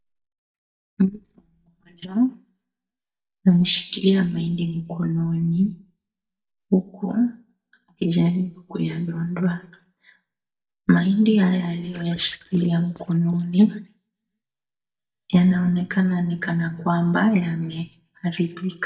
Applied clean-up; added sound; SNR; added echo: neural mask model DeepFilterNet 3.